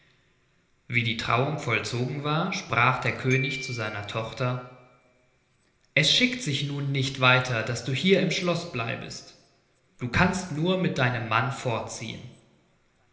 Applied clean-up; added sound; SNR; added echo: none; Glockenspiel; 14 dB; reverberation time 1.0 s.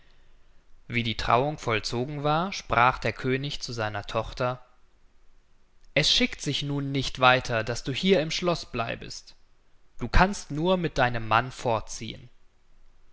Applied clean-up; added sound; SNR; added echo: none; none; none; none.